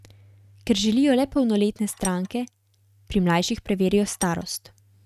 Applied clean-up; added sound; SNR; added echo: neural mask model RNNoise.